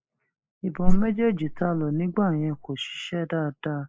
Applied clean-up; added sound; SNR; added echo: neural mask model Resemble Enhance denoiser.